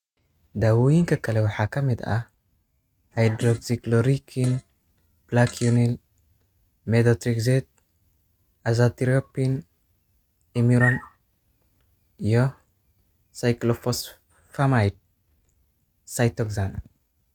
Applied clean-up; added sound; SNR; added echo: neural mask model RNNoise.